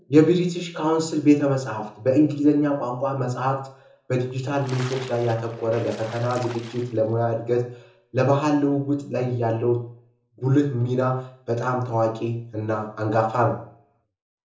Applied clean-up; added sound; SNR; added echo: none; Splash, splatter; 18 dB; reverberation time 0.5 s.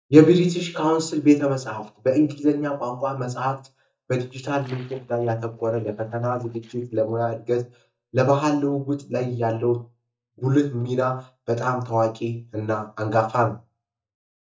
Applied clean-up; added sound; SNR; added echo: neural mask model DeepFilterNet 3.